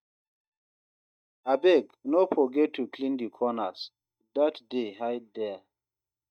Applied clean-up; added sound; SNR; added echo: neural mask model DeepFilterNet 3.